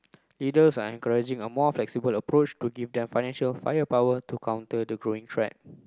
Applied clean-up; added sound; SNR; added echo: none; none; none; none.